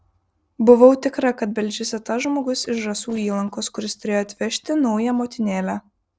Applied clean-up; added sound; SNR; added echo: neural separator model SepFormer DNS4.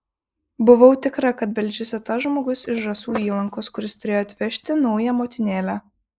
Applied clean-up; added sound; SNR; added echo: neural mask model Resemble Enhance denoiser.